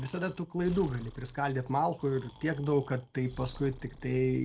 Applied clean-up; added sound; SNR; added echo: none; Breathing; 19 dB; none.